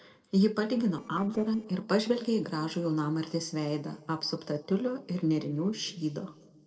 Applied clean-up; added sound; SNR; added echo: neural separator model SepFormer DNS4.